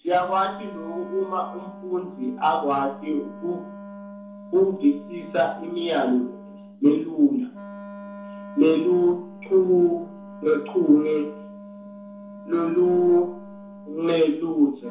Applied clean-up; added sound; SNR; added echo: none; Wind instrument, woodwind instrument; 17 dB; reverberation time 0.9 s.